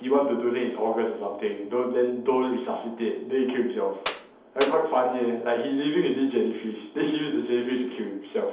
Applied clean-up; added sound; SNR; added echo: none; Clapping; 10 dB; reverberation time 2.2 s.